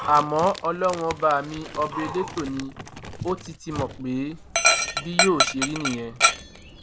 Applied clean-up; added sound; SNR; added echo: none; Dog; 1 dB; none.